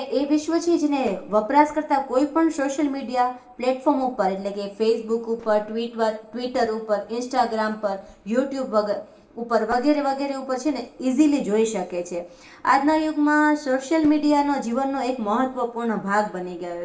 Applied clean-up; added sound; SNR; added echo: neural separator model SepFormer DNS4.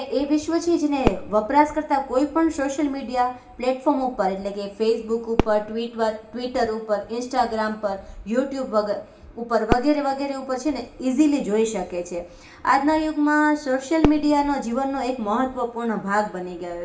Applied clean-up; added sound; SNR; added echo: none; Fireworks; 11 dB; reverberation time 0.4 s.